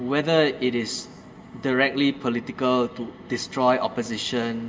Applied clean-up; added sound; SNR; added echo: none; none; none; reverberation time 1.3 s.